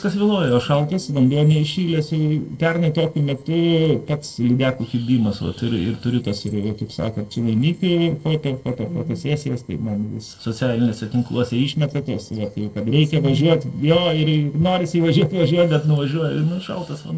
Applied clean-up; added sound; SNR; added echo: neural separator model SepFormer DNS4.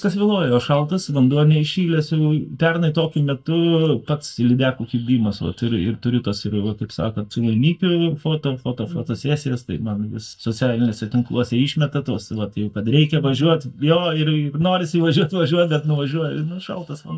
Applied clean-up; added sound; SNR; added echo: neural mask model DeepFilterNet 3.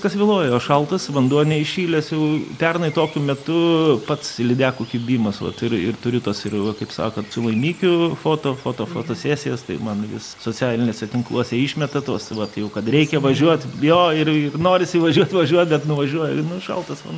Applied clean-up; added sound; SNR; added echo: none; none; none; none.